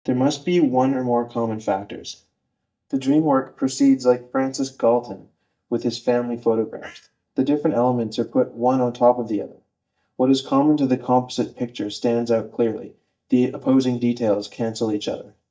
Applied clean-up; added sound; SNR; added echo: neural mask model DeepFilterNet 3.